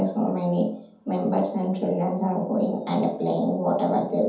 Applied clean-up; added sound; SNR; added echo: none; none; none; reverberation time 0.6 s.